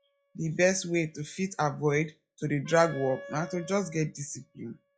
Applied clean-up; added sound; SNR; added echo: classical method log-MMSE.